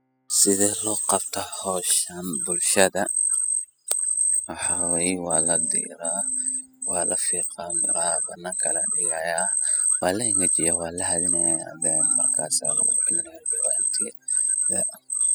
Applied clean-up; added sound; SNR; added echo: classical method spectral subtraction.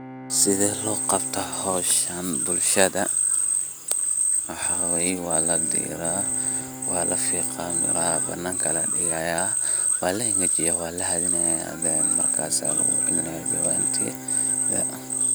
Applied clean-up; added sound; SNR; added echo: none; Bowed string instrument; 16 dB; none.